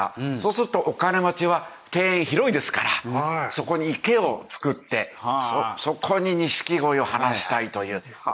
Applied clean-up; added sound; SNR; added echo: neural mask model Resemble Enhance denoiser.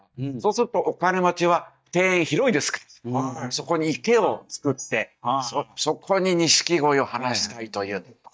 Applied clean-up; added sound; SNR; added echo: neural mask model DeepFilterNet 3.